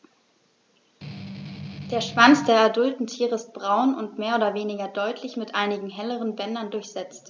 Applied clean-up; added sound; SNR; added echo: none; Strum; 12 dB; none.